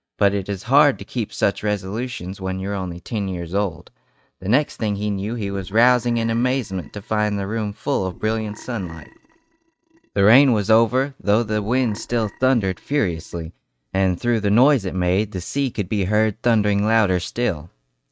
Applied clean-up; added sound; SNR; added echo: neural mask model RNNoise.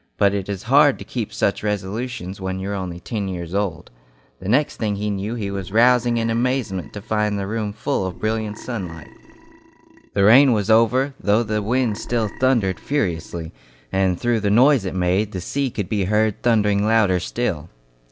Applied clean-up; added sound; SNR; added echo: none; Burping, eructation; 20 dB; none.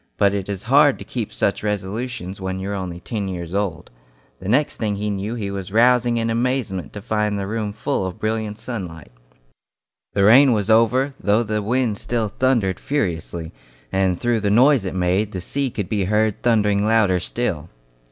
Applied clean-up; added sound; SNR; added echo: none; none; none; none.